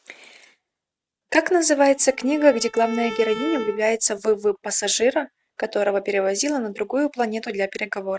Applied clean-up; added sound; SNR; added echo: neural mask model RNNoise.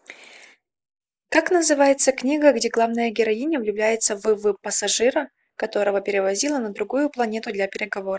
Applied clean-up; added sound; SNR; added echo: neural mask model Resemble Enhance denoiser.